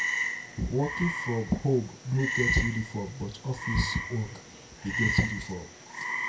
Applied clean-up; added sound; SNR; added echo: none; Frog; 3 dB; reverberation time 0.2 s.